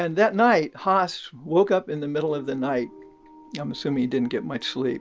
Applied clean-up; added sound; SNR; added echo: none; none; none; none.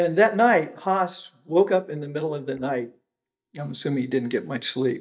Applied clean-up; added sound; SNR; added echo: neural mask model DeepFilterNet 3.